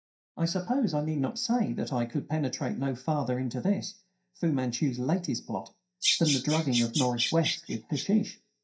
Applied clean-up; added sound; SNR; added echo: neural mask model DeepFilterNet 3.